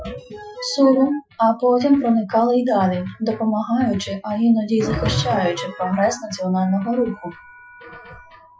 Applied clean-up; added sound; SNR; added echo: classical method Wiener filter.